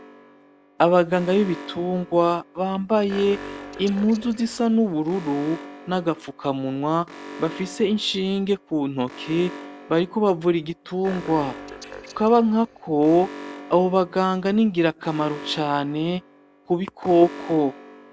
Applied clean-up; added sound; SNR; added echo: none; Alarm; 17 dB; none.